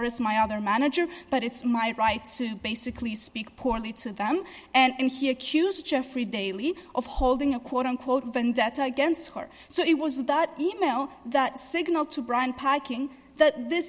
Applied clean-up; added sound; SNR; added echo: none; none; none; none.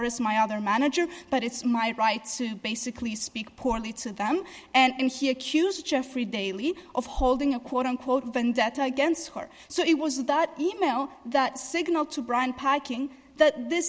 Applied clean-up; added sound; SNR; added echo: neural mask model Resemble Enhance denoiser.